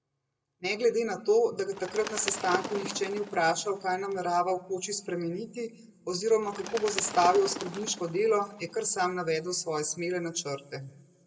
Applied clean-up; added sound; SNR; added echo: none; Bird; 12 dB; reverberation time 1.0 s.